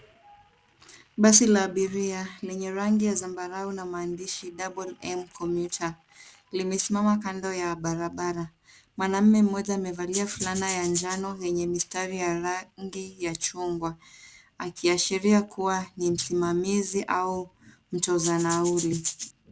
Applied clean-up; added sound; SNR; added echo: none; Rattle (instrument); 7 dB; none.